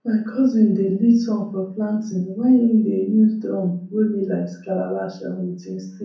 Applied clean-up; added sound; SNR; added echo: none; none; none; reverberation time 0.6 s.